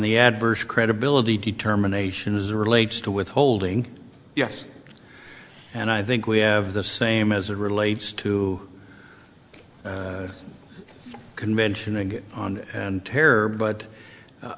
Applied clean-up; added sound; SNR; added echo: none; none; none; none.